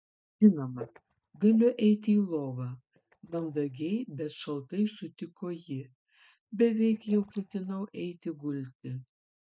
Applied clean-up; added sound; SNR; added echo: neural mask model DeepFilterNet 3.